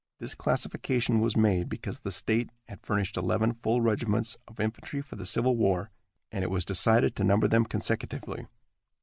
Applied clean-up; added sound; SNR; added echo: none; none; none; none.